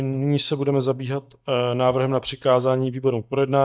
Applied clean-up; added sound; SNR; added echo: neural mask model DeepFilterNet 3.